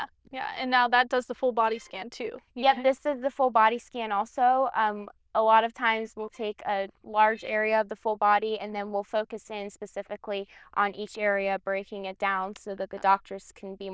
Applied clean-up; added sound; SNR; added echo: neural diffusion model UNIVERSE++.